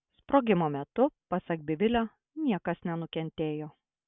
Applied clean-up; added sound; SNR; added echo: none; none; none; none.